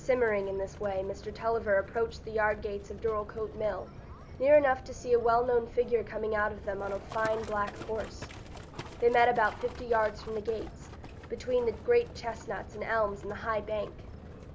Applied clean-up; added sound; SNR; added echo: none; Livestock, farm animals, working animals; 14 dB; none.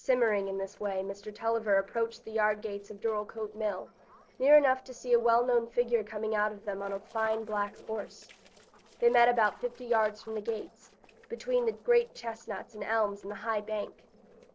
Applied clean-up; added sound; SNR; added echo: neural separator model SepFormer DNS4.